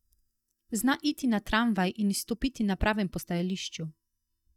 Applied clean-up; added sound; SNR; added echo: neural mask model DeepFilterNet 3.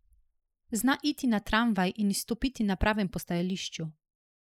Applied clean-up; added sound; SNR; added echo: neural mask model Resemble Enhance denoiser.